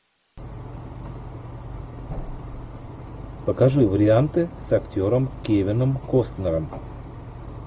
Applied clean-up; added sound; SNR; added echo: none; none; none; none.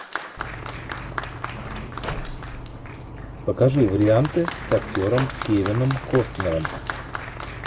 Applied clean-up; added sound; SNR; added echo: none; Applause + Cutlery, silverware / Drawer open or close; 10 dB; none.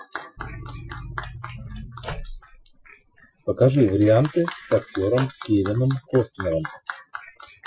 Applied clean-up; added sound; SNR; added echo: classical method Wiener filter.